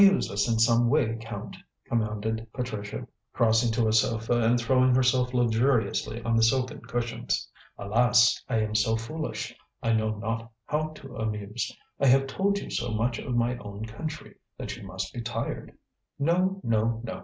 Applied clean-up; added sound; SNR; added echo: none; none; none; none.